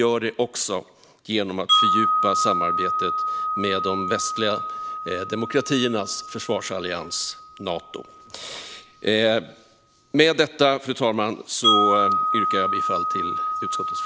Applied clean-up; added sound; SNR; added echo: none; Wind chime; 1 dB; none.